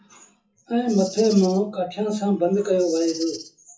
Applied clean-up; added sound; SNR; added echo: classical method WPE with log-MMSE.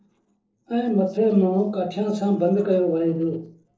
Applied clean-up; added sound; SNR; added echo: neural separator model SepFormer DNS4.